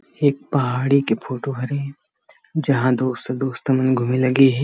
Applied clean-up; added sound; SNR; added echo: none; none; none; none.